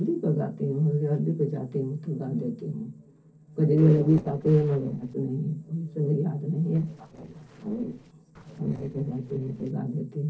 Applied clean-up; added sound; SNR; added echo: neural separator model SepFormer DNS4.